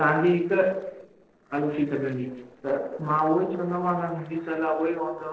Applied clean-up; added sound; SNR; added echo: neural separator model SepFormer DNS4.